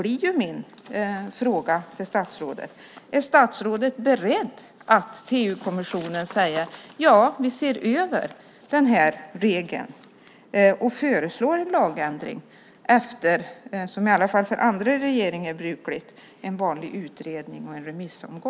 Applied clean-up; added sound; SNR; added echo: none; none; none; none.